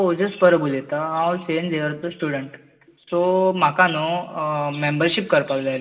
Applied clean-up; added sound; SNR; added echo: none; none; none; reverberation time 0.9 s.